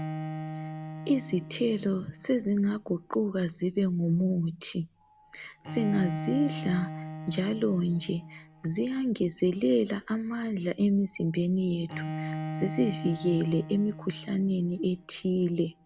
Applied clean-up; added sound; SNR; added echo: none; Bowed string instrument; 11 dB; none.